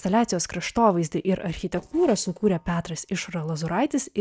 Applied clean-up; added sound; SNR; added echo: neural separator model SepFormer DNS4.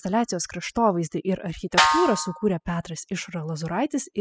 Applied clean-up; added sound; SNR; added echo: classical method spectral subtraction.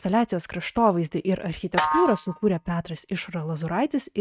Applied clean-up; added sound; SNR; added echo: neural mask model RNNoise.